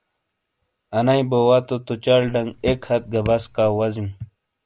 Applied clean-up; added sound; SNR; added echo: none; Drip; 14 dB; none.